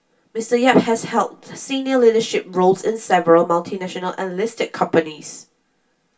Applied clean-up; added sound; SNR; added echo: none; none; none; reverberation time 0.2 s.